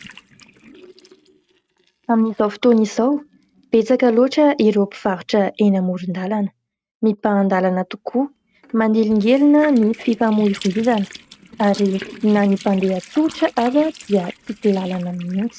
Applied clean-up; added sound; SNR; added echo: neural mask model RNNoise.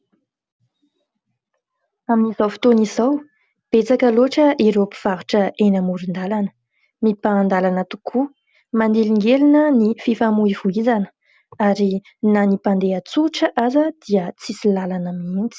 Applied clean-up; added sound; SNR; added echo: none; none; none; none.